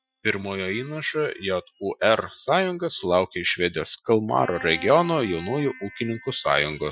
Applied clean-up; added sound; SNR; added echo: classical method Wiener filter.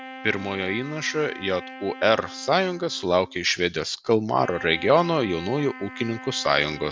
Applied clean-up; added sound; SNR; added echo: none; Wind instrument, woodwind instrument; 16 dB; none.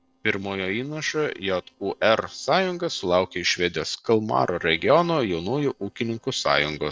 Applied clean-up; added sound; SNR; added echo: neural separator model SepFormer DNS4.